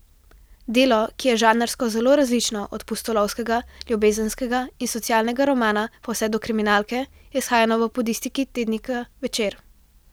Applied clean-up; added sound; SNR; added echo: none; none; none; none.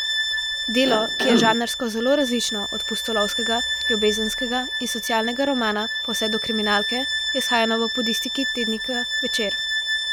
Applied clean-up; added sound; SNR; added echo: none; Bowed string instrument + Cough; 0 dB; none.